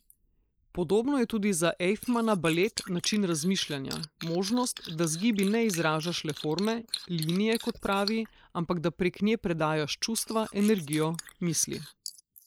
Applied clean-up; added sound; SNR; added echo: neural mask model Resemble Enhance denoiser.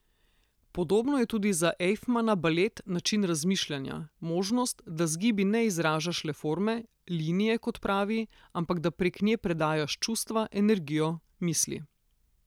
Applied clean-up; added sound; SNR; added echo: none; none; none; none.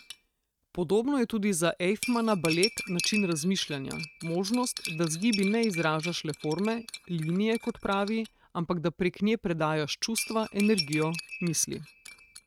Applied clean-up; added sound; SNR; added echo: neural mask model RNNoise.